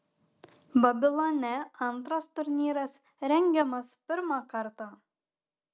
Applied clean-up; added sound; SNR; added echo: none; none; none; none.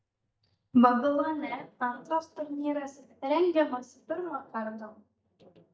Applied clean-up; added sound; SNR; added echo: neural mask model DeepFilterNet 3.